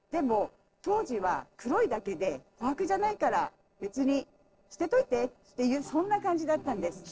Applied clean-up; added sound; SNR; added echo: neural separator model SepFormer DNS4.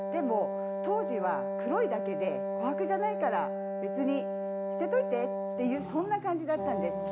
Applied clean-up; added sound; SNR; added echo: none; Wind instrument, woodwind instrument; 1 dB; none.